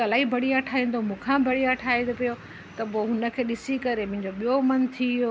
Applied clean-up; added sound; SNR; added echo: none; none; none; none.